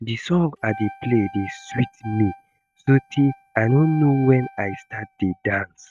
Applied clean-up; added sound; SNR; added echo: neural mask model RNNoise.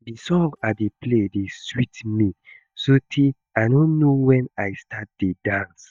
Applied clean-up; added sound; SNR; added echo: neural mask model DeepFilterNet 3.